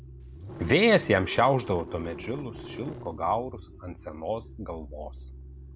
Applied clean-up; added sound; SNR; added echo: none; Engine starting / Car; 13 dB; none.